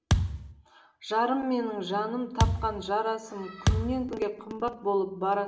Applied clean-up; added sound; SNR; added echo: none; Thump, thud; 0 dB; reverberation time 0.7 s.